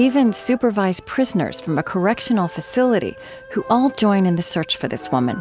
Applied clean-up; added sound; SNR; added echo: none; none; none; none.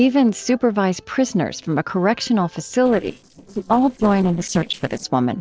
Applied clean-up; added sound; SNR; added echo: neural separator model SepFormer DNS4.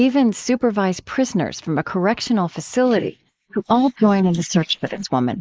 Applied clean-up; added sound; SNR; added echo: neural mask model Resemble Enhance denoiser.